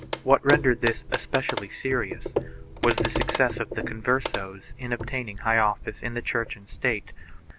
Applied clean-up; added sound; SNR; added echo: none; Clock; 6 dB; none.